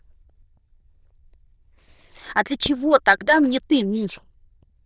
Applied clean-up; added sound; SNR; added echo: neural diffusion model UNIVERSE++.